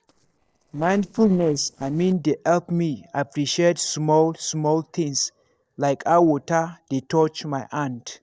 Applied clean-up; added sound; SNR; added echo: neural separator model SepFormer DNS4.